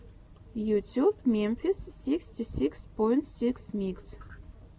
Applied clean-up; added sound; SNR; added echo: none; none; none; none.